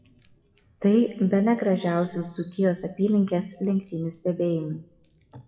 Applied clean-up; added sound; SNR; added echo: classical method WPE with log-MMSE.